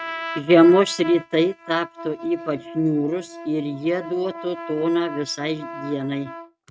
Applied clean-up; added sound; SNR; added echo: neural mask model RNNoise.